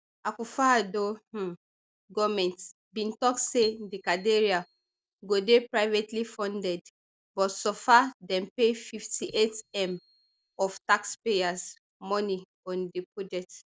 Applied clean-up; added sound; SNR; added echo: neural mask model DeepFilterNet 3.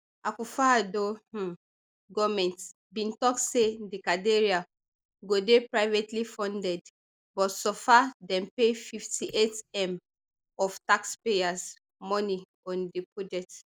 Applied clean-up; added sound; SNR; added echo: neural mask model Resemble Enhance denoiser.